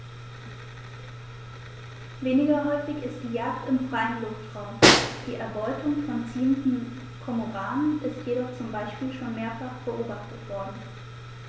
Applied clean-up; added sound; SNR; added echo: none; Snare drum; -4 dB; none.